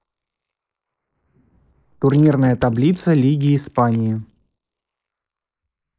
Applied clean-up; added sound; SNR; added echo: neural mask model Resemble Enhance denoiser.